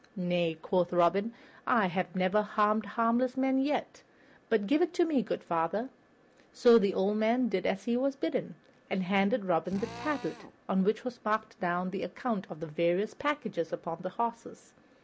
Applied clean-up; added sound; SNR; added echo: none; Drill; 16 dB; none.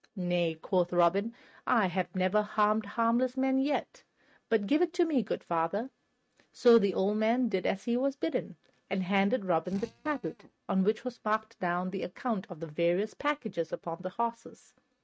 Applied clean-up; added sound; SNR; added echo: neural mask model RNNoise.